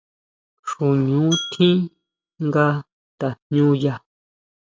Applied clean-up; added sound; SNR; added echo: classical method log-MMSE.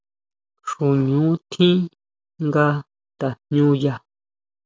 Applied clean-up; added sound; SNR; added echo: none; none; none; none.